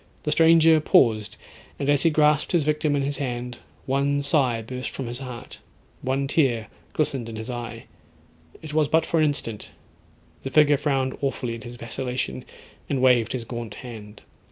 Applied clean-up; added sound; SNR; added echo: none; none; none; none.